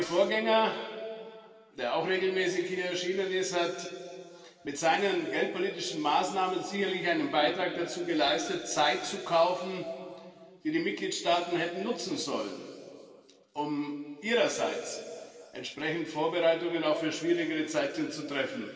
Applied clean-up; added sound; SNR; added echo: none; Cupboard open or close; 14 dB; reverberation time 2.4 s.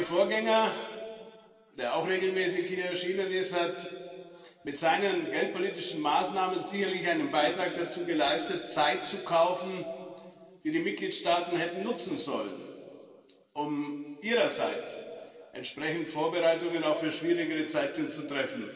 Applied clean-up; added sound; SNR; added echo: neural separator model SepFormer DNS4.